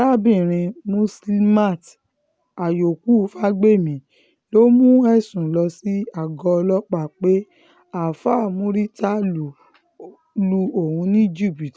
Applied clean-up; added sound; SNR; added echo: none; none; none; none.